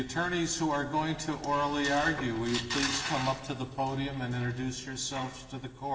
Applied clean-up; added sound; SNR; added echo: none; none; none; reverberation time 2.7 s.